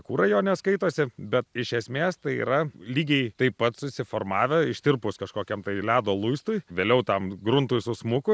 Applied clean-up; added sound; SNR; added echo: none; none; none; none.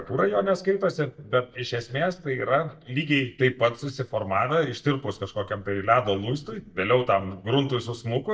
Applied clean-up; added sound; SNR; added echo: neural mask model DeepFilterNet 3.